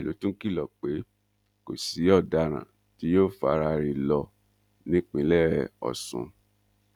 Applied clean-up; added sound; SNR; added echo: none; none; none; none.